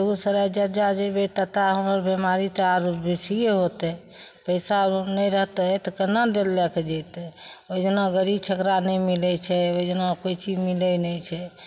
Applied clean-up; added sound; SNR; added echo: none; none; none; none.